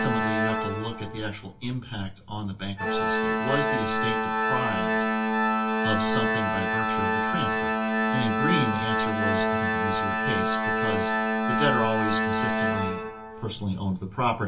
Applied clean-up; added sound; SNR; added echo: none; Organ; -5 dB; reverberation time 0.2 s.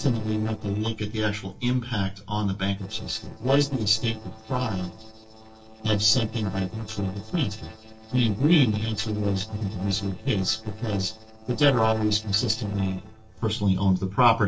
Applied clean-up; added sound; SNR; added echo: neural separator model SepFormer DNS4.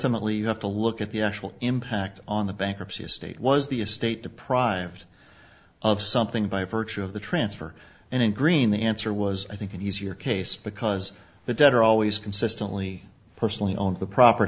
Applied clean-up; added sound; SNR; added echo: none; none; none; none.